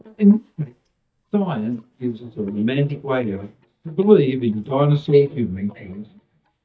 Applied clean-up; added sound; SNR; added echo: neural mask model DeepFilterNet 3.